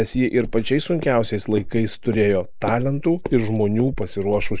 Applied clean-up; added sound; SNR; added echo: neural mask model Resemble Enhance denoiser.